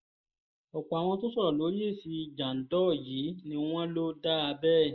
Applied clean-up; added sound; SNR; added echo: neural mask model Resemble Enhance denoiser.